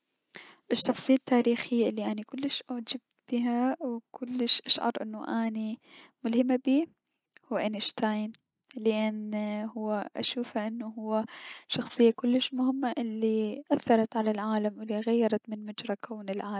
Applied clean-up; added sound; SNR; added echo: none; none; none; none.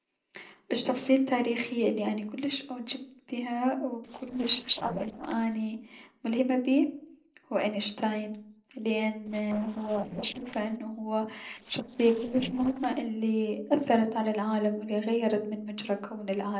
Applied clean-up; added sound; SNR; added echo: neural separator model SepFormer DNS4.